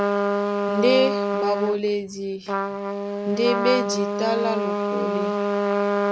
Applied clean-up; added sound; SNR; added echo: none; Trumpet; -2 dB; none.